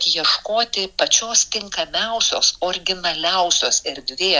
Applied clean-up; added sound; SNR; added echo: none; none; none; none.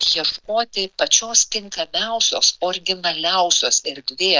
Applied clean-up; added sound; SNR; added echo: neural mask model DeepFilterNet 3.